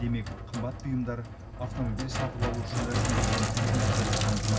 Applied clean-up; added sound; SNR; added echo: none; Sink (filling or washing); -4 dB; reverberation time 0.4 s.